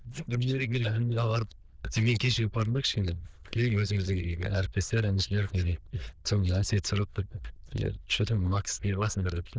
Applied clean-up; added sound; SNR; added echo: neural diffusion model UNIVERSE++.